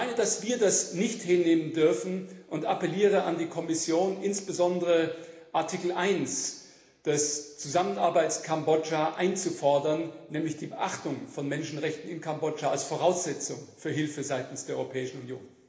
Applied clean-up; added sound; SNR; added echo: none; none; none; reverberation time 1.0 s.